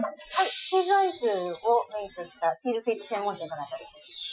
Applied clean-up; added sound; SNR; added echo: classical method Wiener filter.